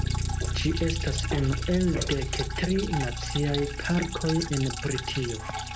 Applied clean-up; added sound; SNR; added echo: none; Drip + Bass guitar; 2 dB; none.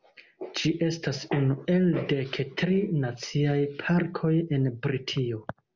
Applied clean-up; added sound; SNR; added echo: none; none; none; none.